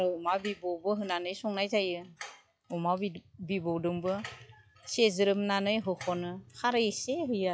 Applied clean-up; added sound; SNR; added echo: classical method log-MMSE.